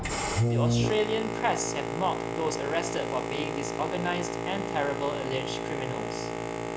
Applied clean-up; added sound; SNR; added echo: none; Boat, Water vehicle; -2 dB; none.